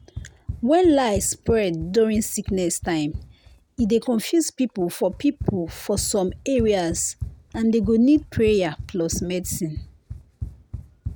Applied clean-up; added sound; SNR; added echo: none; Run; 14 dB; none.